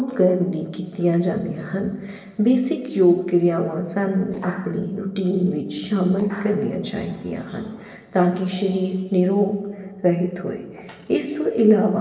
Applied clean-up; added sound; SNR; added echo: neural separator model SepFormer DNS4.